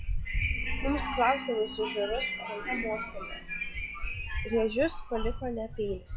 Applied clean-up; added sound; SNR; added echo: classical method log-MMSE.